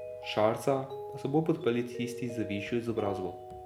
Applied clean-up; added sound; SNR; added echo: none; Mallet percussion; 10 dB; none.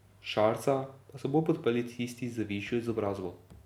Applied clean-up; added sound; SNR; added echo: none; none; none; none.